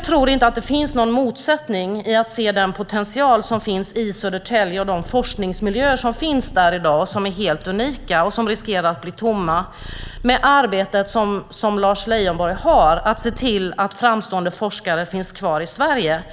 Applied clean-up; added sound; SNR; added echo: none; Purr; 16 dB; none.